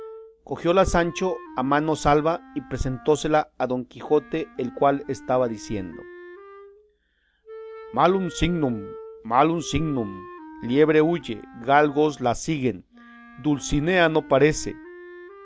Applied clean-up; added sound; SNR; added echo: none; Wind instrument, woodwind instrument; 19 dB; none.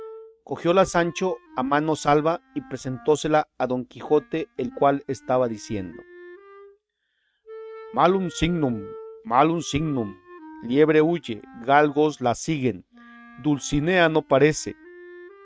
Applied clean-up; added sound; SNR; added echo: neural mask model RNNoise.